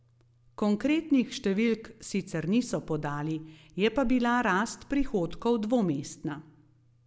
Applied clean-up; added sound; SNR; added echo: none; none; none; none.